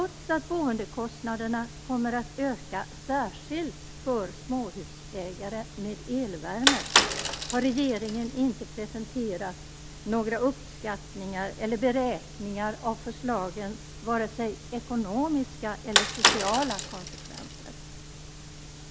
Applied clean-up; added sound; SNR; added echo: none; Bicycle; -3 dB; none.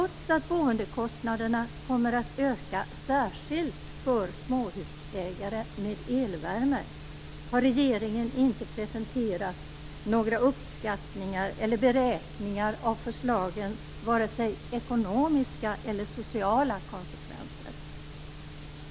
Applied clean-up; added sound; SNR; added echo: none; none; none; none.